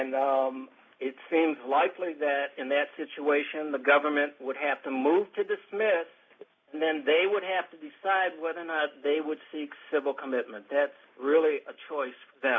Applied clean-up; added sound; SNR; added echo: none; none; none; none.